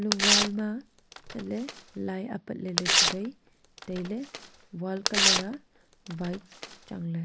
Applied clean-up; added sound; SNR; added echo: none; Tearing; -5 dB; none.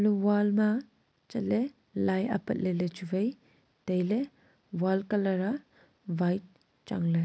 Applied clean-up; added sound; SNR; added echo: none; none; none; none.